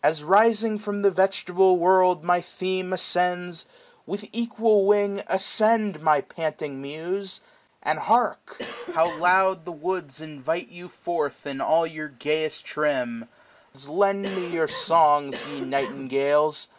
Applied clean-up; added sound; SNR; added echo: none; Cough; 13 dB; none.